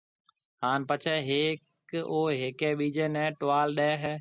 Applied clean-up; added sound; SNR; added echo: none; none; none; none.